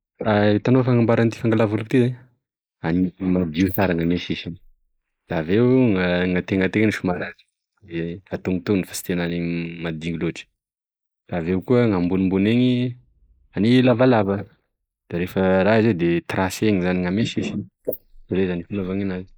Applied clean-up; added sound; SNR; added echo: neural mask model Resemble Enhance denoiser.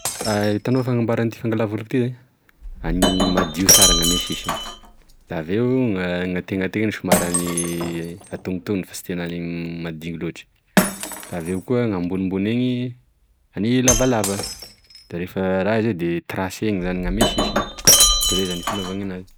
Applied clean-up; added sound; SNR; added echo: none; Shatter; 1 dB; none.